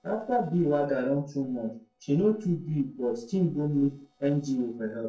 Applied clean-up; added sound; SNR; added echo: neural separator model SepFormer DNS4.